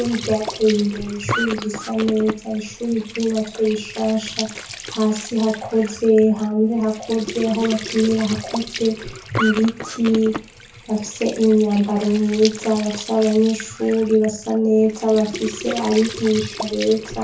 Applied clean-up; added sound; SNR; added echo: none; Squeak / Trickle, dribble / Sink (filling or washing); 11 dB; reverberation time 0.5 s.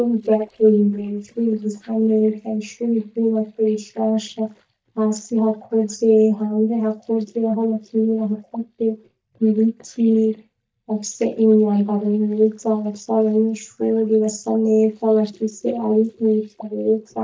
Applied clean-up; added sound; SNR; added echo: neural mask model DeepFilterNet 3.